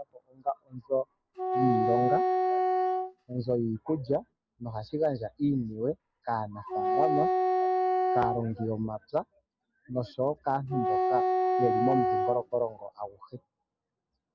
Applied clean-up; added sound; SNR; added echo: none; Wind instrument, woodwind instrument; -4 dB; none.